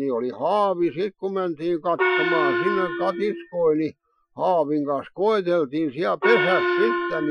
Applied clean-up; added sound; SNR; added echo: classical method Wiener filter.